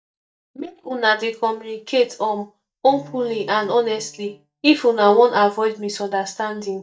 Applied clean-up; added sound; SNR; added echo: neural mask model DeepFilterNet 3.